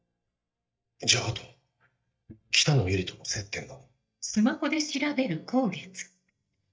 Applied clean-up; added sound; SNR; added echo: neural mask model DeepFilterNet 3.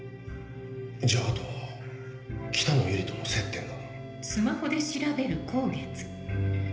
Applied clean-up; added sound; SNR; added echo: none; Wind instrument, woodwind instrument; 20 dB; reverberation time 0.8 s.